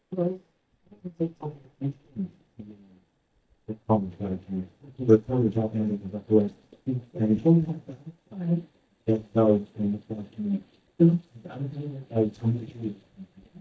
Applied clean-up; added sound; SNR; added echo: neural mask model DeepFilterNet 3.